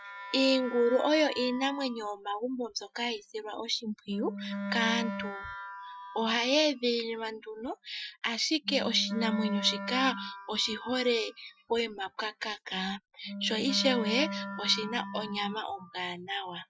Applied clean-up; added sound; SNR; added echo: classical method Wiener filter.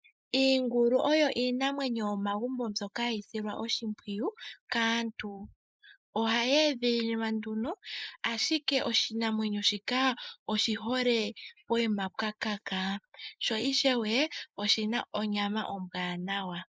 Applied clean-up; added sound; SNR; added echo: neural mask model Resemble Enhance denoiser.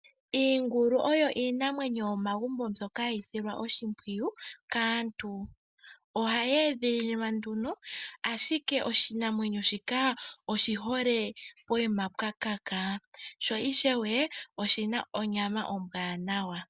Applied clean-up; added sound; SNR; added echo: none; none; none; none.